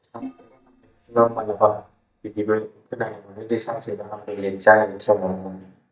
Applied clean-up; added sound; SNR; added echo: neural mask model DeepFilterNet 3.